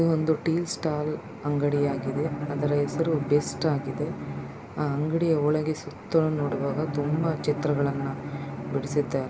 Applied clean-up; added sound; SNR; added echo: none; Bowed string instrument; 8 dB; none.